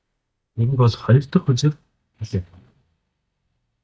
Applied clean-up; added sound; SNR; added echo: neural mask model DeepFilterNet 3.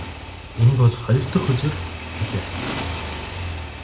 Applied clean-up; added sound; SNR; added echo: none; Motorcycle / Engine; 7 dB; none.